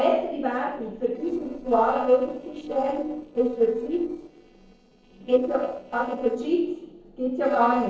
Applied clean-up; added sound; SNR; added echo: neural separator model SepFormer DNS4.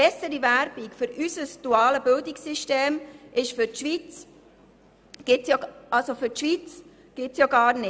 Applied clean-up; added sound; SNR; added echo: none; none; none; none.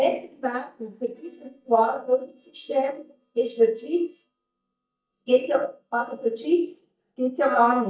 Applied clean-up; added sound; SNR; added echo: neural mask model DeepFilterNet 3.